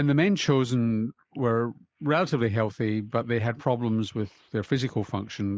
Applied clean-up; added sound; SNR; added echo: neural mask model Resemble Enhance denoiser.